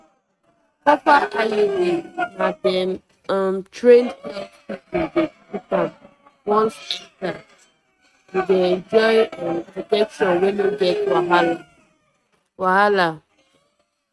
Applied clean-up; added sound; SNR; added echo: neural mask model RNNoise.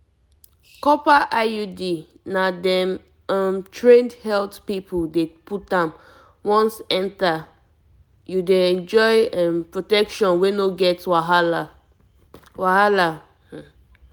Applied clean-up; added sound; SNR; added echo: none; none; none; none.